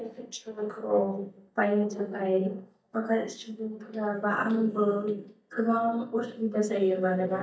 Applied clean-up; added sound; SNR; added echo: neural mask model DeepFilterNet 3.